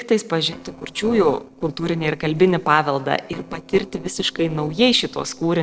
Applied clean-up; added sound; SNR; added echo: neural separator model SepFormer DNS4.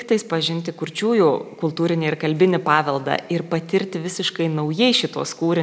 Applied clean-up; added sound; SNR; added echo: none; none; none; none.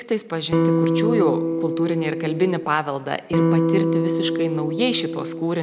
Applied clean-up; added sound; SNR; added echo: none; Electric guitar; -3 dB; none.